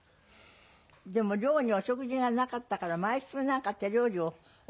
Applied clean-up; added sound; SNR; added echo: none; none; none; none.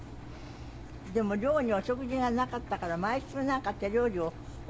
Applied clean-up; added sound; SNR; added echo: none; Engine; 12 dB; none.